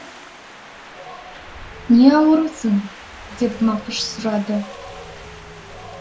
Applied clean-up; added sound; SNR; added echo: none; Wind; 16 dB; reverberation time 0.2 s.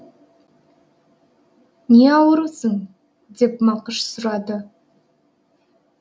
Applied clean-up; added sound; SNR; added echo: none; none; none; none.